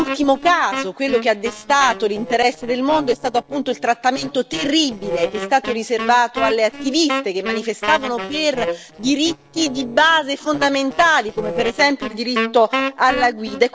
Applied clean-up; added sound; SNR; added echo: neural separator model SepFormer DNS4.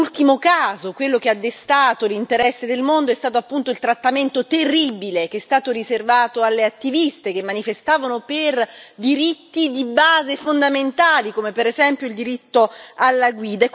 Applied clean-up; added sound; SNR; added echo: none; none; none; none.